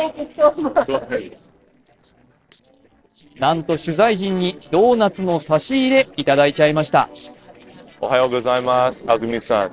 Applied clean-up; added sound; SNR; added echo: neural separator model SepFormer DNS4.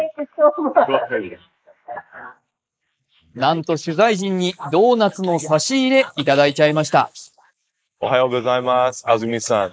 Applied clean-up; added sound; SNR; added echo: neural mask model Resemble Enhance denoiser.